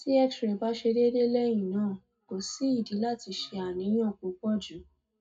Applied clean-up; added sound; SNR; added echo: none; none; none; reverberation time 0.3 s.